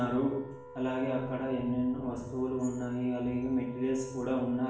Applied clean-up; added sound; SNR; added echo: none; Wind instrument, woodwind instrument; 15 dB; reverberation time 0.7 s.